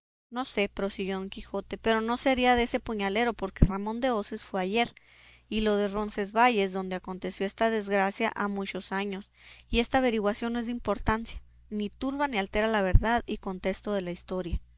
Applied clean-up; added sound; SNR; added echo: neural mask model DeepFilterNet 3.